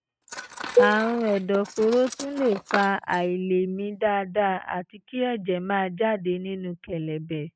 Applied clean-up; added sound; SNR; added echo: neural mask model RNNoise.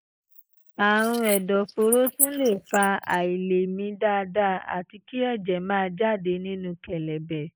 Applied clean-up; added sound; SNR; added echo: neural mask model Resemble Enhance denoiser.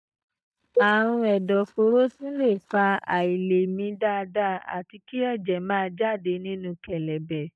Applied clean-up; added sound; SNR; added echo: neural mask model DeepFilterNet 3.